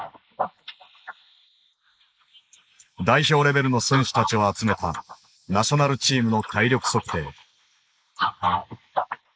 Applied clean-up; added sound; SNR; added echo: neural mask model Resemble Enhance denoiser.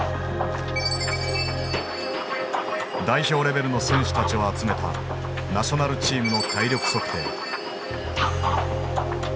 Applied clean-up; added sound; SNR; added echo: none; Chime; 11 dB; none.